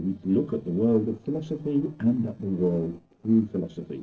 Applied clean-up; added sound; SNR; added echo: neural separator model SepFormer DNS4.